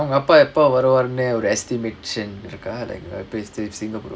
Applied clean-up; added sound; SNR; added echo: none; none; none; none.